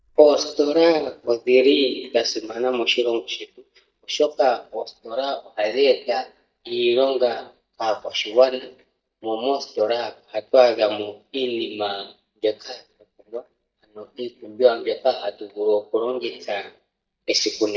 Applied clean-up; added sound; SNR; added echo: neural mask model DeepFilterNet 3.